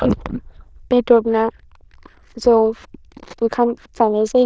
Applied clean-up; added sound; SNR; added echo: neural diffusion model UNIVERSE++.